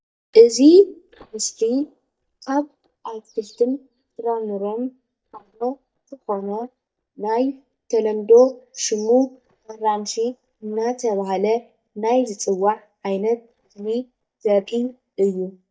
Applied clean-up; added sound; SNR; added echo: neural mask model DeepFilterNet 3.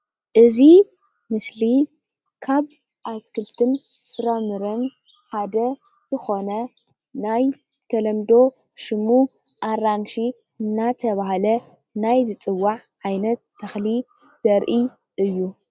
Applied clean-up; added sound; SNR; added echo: none; none; none; none.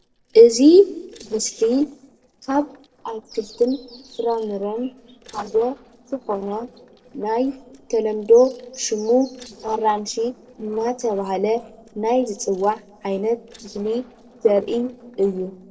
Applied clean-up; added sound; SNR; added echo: neural separator model SepFormer DNS4.